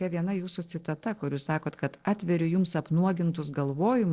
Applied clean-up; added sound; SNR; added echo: neural separator model SepFormer DNS4.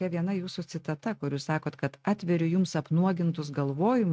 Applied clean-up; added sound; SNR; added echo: neural mask model RNNoise.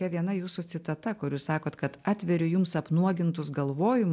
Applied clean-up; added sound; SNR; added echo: none; none; none; none.